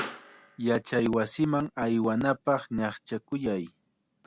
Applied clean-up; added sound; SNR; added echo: none; Explosion; 19 dB; none.